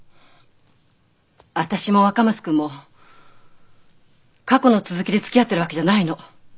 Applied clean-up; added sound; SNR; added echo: none; none; none; none.